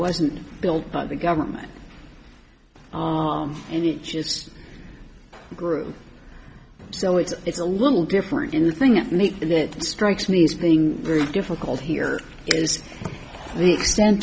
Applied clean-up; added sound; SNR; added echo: none; none; none; none.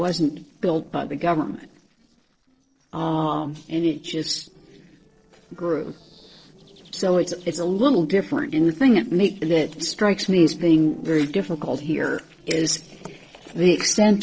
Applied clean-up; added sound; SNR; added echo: neural separator model SepFormer DNS4.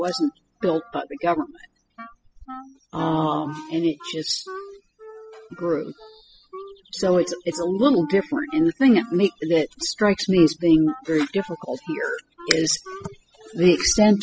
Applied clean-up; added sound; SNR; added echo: classical method spectral subtraction.